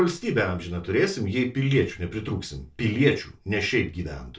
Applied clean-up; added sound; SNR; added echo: none; none; none; reverberation time 0.2 s.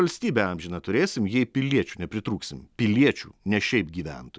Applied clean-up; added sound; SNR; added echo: none; none; none; none.